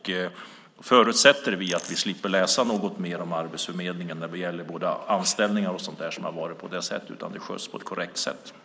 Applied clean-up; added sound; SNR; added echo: neural mask model Resemble Enhance denoiser.